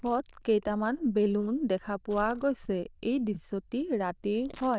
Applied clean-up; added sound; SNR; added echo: neural diffusion model UNIVERSE++.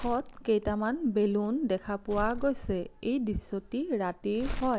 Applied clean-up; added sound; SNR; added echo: none; Crumpling, crinkling; 11 dB; none.